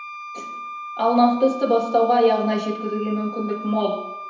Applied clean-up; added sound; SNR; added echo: none; Wind instrument, woodwind instrument; 12 dB; reverberation time 0.8 s.